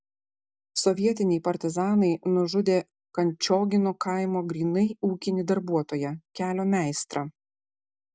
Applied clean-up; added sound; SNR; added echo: none; none; none; none.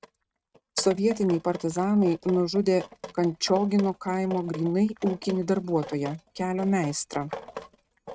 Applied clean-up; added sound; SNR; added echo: neural mask model RNNoise.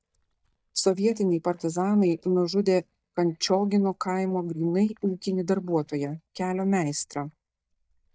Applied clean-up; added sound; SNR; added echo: neural mask model DeepFilterNet 3.